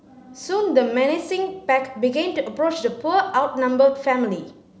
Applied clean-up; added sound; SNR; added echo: none; none; none; none.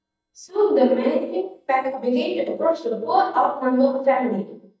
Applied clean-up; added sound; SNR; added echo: neural mask model DeepFilterNet 3.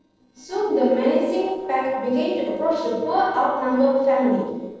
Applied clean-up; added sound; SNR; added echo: neural separator model SepFormer DNS4.